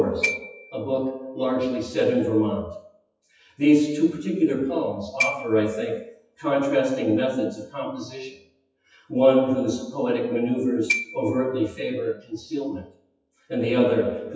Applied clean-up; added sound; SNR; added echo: classical method WPE with log-MMSE.